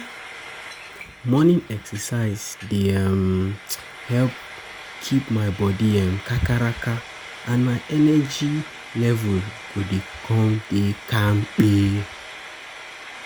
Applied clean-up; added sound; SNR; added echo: none; Frying (food); 16 dB; none.